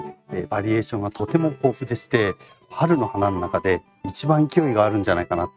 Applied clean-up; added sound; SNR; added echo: neural mask model RNNoise.